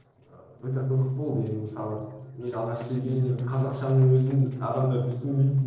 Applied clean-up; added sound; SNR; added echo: neural separator model SepFormer DNS4.